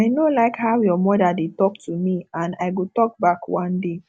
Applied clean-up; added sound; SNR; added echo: none; none; none; none.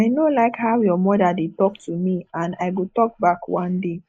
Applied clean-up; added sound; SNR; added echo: neural mask model Resemble Enhance denoiser.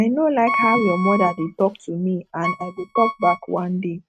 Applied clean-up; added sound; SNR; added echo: neural mask model RNNoise.